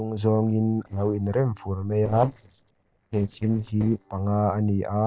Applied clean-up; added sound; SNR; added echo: neural separator model SepFormer DNS4.